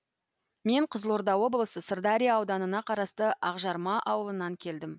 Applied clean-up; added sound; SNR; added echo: none; none; none; none.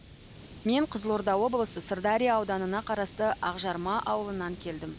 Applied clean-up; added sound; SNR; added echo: none; Hiss; 16 dB; none.